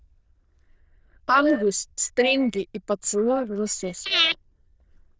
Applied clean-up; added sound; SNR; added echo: neural diffusion model UNIVERSE++.